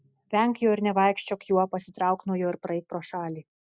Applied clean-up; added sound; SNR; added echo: none; none; none; none.